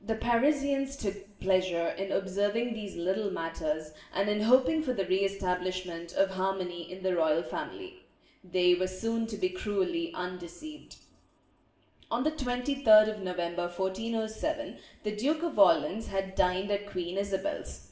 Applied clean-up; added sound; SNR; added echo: none; none; none; reverberation time 0.7 s.